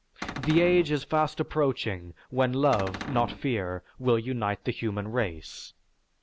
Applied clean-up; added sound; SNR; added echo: none; Cupboard open or close; 9 dB; none.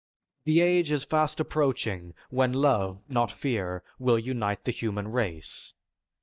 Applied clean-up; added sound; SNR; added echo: neural mask model DeepFilterNet 3.